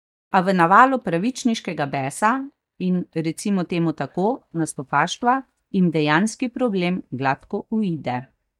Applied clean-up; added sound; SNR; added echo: neural mask model DeepFilterNet 3.